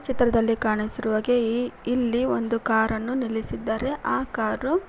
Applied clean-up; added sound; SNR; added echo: none; none; none; none.